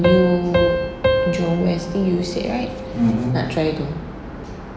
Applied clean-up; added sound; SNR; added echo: none; Piano; 3 dB; none.